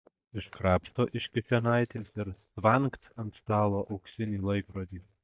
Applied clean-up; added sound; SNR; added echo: neural mask model DeepFilterNet 3.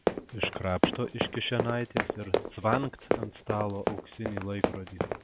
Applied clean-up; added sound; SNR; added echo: none; Run; -1 dB; none.